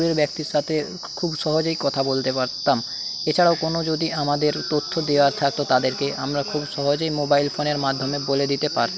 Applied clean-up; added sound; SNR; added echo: none; none; none; none.